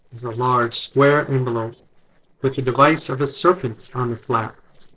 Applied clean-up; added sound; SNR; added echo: neural separator model SepFormer DNS4.